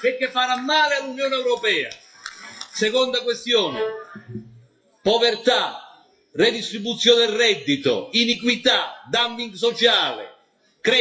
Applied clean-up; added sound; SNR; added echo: classical method WPE with log-MMSE.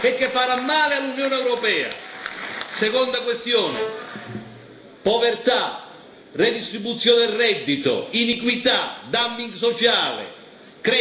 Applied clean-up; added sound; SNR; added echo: none; Bowed string instrument; 14 dB; reverberation time 0.9 s.